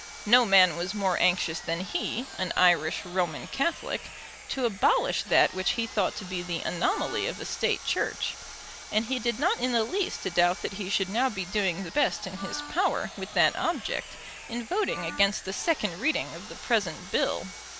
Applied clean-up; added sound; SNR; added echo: none; Wind instrument, woodwind instrument + Sawing; 14 dB; none.